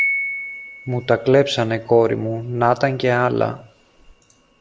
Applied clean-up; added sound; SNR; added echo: none; Piano; 10 dB; none.